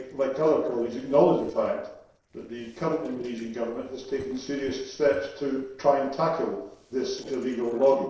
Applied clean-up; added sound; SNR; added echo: neural separator model SepFormer DNS4.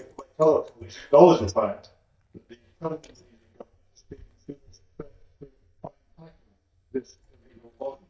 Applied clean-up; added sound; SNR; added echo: neural mask model DeepFilterNet 3.